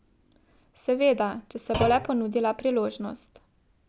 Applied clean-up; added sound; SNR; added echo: none; Thump, thud; 9 dB; none.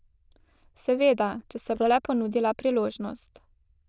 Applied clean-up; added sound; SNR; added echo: neural diffusion model UNIVERSE++.